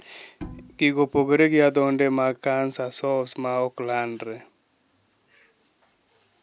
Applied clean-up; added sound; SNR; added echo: none; Bowed string instrument; 19 dB; none.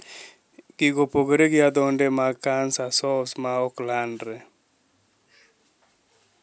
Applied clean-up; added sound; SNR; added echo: none; none; none; none.